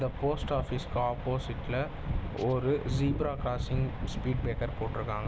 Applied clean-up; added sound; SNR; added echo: none; none; none; none.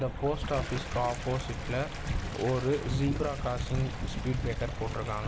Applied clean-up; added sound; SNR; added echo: none; Toilet flush; 14 dB; none.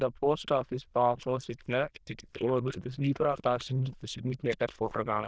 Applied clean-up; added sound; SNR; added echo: neural diffusion model UNIVERSE++.